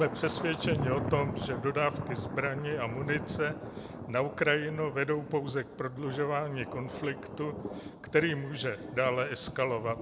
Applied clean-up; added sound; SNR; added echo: none; Thunder; 7 dB; none.